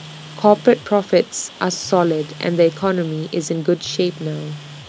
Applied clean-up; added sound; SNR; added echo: none; Telephone + Rain; 18 dB; none.